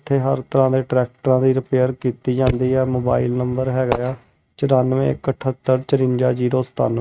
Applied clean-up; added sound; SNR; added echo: neural mask model RNNoise.